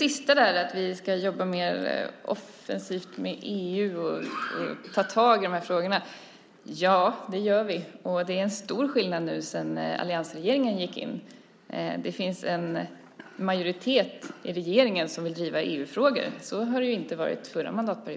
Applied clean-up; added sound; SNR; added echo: none; none; none; none.